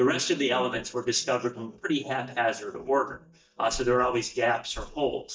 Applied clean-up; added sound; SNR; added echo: neural mask model DeepFilterNet 3.